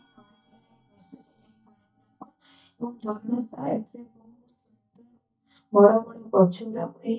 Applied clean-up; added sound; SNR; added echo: neural mask model DeepFilterNet 3.